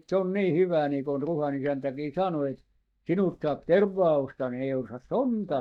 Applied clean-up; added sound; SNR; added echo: neural mask model DeepFilterNet 3.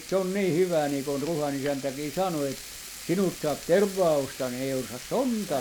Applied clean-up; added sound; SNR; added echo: none; Frying (food); 14 dB; none.